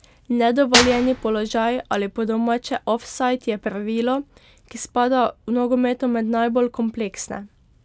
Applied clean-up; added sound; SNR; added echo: none; Clapping / Drum kit; 4 dB; none.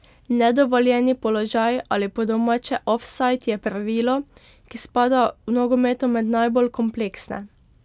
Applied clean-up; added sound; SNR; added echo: none; none; none; none.